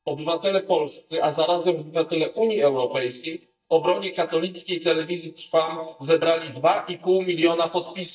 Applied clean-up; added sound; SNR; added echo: neural mask model DeepFilterNet 3.